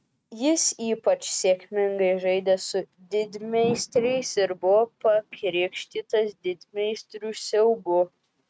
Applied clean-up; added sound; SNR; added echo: neural mask model RNNoise.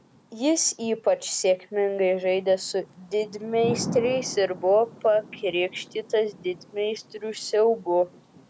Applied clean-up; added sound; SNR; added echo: none; Thunder / Rain; 15 dB; none.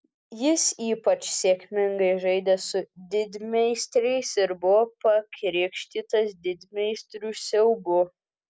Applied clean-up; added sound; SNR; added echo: none; none; none; none.